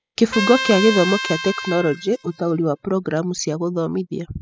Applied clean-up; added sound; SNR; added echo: classical method spectral subtraction.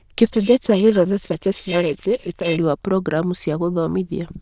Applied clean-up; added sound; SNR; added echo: neural diffusion model UNIVERSE++.